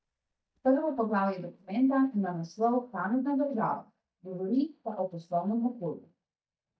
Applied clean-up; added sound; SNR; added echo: neural mask model DeepFilterNet 3.